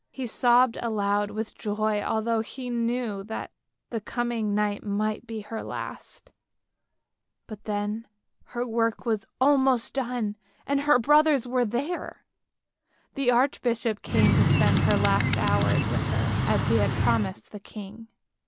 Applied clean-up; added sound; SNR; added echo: none; Bird; -4 dB; none.